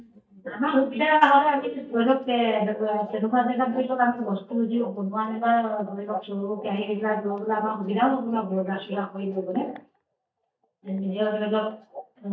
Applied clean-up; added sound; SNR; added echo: neural mask model DeepFilterNet 3.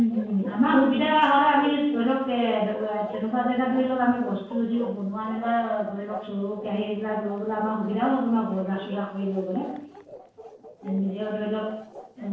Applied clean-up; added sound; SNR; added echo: neural separator model SepFormer DNS4.